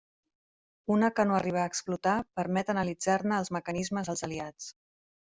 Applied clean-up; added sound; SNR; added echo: none; none; none; none.